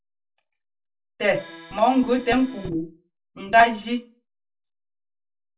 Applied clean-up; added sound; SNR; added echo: none; Accordion; 19 dB; reverberation time 0.2 s.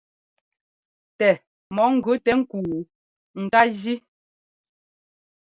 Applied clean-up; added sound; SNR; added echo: none; none; none; none.